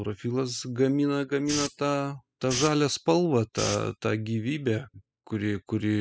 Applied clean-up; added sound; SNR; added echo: classical method spectral subtraction.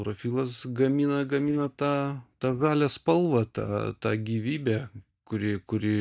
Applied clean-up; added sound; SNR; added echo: neural mask model DeepFilterNet 3.